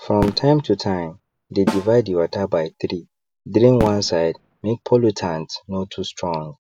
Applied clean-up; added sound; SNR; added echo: none; Snare drum + Fireworks; 12 dB; none.